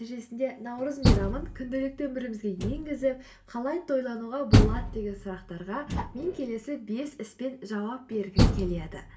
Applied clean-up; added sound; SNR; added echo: none; Door; -3 dB; reverberation time 0.2 s.